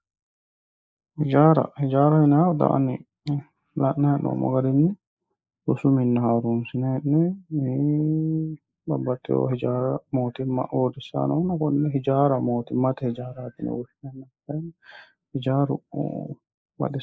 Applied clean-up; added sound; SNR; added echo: neural mask model Resemble Enhance denoiser.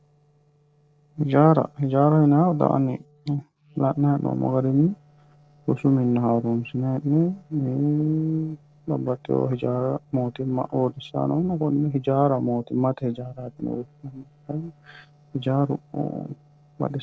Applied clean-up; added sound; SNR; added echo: neural separator model SepFormer DNS4.